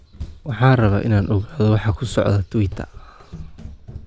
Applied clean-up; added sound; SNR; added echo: none; Run; 16 dB; none.